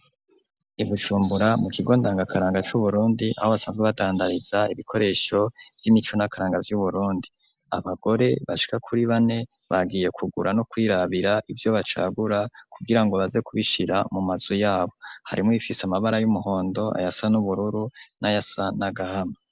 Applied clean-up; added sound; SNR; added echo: none; none; none; none.